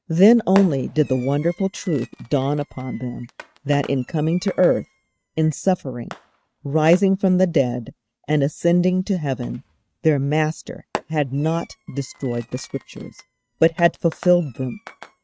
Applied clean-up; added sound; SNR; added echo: neural mask model RNNoise.